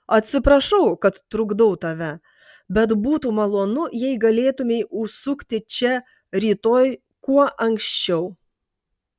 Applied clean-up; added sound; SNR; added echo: none; none; none; none.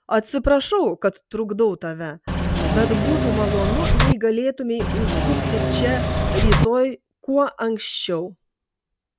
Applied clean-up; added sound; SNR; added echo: none; Engine / Mechanisms; -4 dB; none.